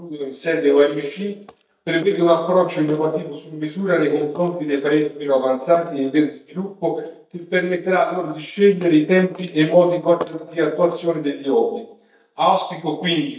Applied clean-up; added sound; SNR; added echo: neural mask model DeepFilterNet 3.